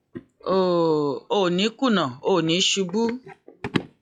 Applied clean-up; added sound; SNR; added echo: classical method log-MMSE.